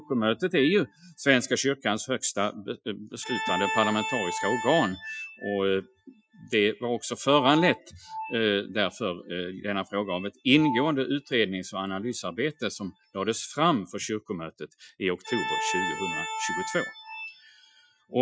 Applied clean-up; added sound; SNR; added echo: classical method Wiener filter.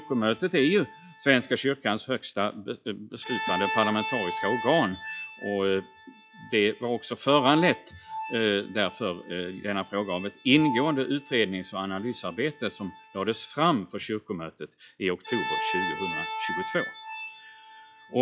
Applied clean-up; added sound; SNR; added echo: classical method log-MMSE.